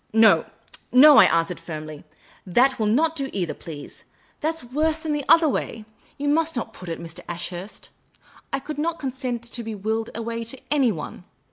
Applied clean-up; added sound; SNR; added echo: none; none; none; none.